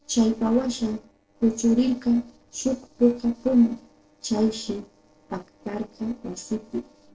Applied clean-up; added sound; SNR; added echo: neural separator model SepFormer DNS4.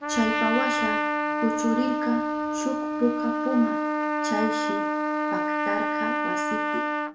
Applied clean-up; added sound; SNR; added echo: none; Trumpet; -3 dB; reverberation time 0.5 s.